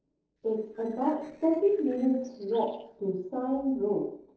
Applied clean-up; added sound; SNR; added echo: neural separator model SepFormer DNS4.